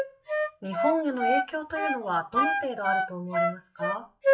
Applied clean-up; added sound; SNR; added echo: classical method WPE with log-MMSE.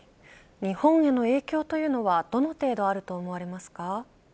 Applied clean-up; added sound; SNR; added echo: none; none; none; none.